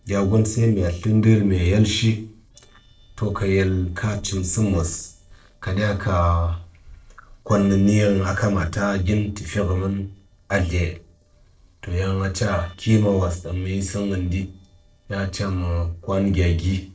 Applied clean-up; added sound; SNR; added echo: neural separator model SepFormer DNS4.